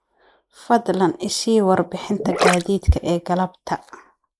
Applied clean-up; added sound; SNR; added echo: neural mask model Resemble Enhance denoiser.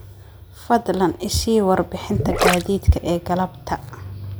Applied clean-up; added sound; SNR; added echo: none; Gurgling; 2 dB; none.